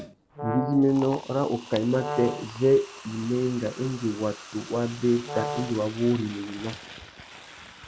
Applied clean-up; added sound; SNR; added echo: none; Liquid + Brass instrument; 11 dB; none.